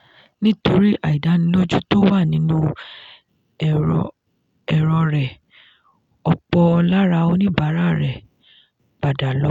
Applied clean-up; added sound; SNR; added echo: none; none; none; none.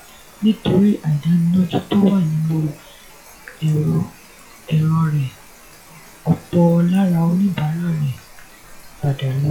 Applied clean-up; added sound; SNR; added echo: classical method log-MMSE.